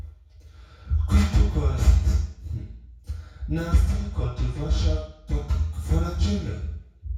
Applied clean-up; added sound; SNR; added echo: none; none; none; reverberation time 0.6 s.